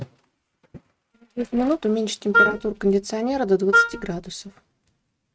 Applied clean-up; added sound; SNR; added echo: neural mask model RNNoise.